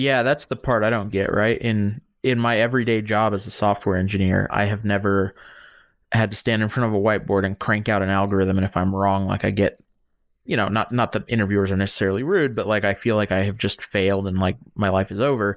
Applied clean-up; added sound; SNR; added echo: neural mask model Resemble Enhance denoiser.